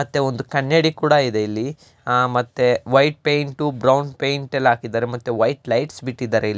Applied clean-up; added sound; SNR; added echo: none; none; none; none.